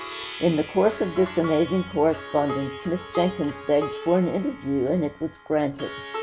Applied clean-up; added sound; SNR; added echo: none; Plucked string instrument; 11 dB; none.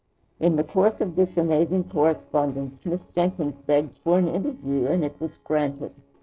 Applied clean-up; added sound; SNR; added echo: neural separator model SepFormer DNS4.